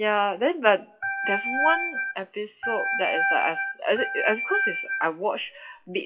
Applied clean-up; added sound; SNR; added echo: classical method WPE with log-MMSE.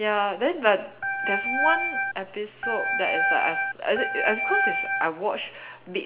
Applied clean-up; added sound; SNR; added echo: none; Organ; -2 dB; reverberation time 0.7 s.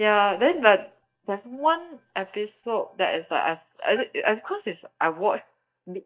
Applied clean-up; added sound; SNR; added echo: neural mask model DeepFilterNet 3.